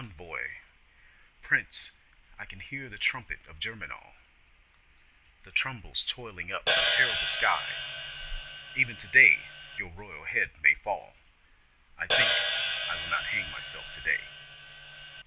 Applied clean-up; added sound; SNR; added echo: none; Hi-hat; -3 dB; none.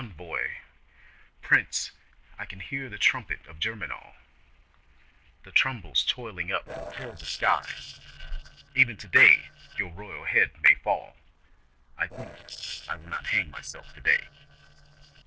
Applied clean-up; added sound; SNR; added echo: neural separator model SepFormer DNS4.